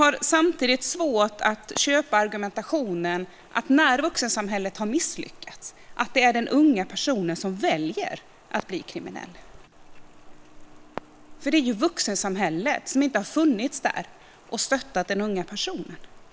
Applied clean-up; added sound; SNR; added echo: none; Fireworks + Rain; 20 dB; none.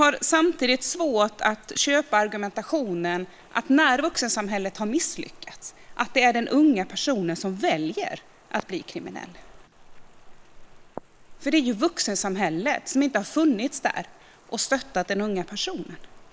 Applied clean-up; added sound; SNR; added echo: neural mask model Resemble Enhance denoiser.